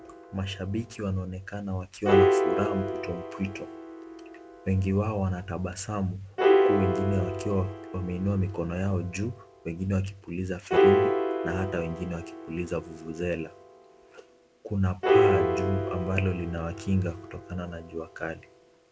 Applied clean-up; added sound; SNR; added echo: none; Piano; -1 dB; none.